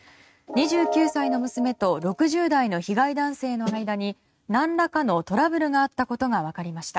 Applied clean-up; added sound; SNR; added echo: neural mask model RNNoise.